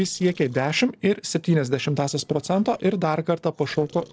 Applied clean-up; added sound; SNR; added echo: neural separator model SepFormer DNS4.